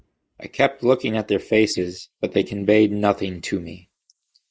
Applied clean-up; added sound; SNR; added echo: neural mask model Resemble Enhance denoiser.